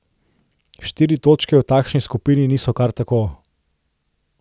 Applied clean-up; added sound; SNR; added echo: none; none; none; none.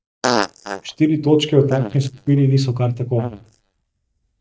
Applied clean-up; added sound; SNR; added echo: neural mask model DeepFilterNet 3.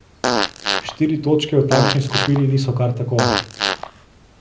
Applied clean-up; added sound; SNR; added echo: none; Fart; 3 dB; reverberation time 0.4 s.